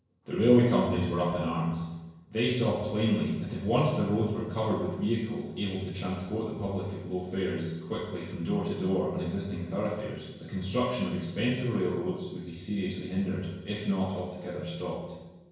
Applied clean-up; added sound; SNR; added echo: none; none; none; reverberation time 1.0 s.